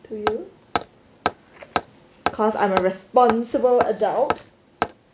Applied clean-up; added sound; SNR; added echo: none; Hammer; 6 dB; none.